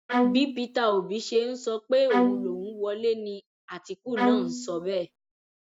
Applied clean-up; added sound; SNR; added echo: none; Bowed string instrument; 0 dB; none.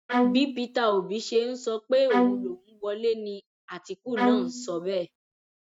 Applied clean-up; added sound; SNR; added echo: neural mask model RNNoise.